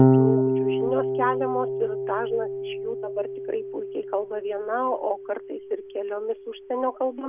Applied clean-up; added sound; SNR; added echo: none; Electric guitar / Bass guitar; -3 dB; none.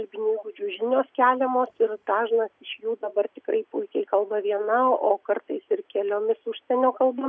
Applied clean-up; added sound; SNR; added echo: none; none; none; none.